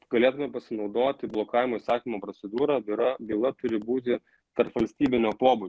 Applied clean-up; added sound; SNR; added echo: none; none; none; none.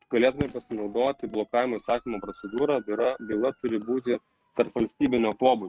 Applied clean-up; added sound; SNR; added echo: neural mask model RNNoise.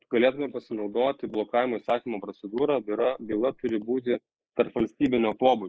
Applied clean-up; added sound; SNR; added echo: neural mask model Resemble Enhance denoiser.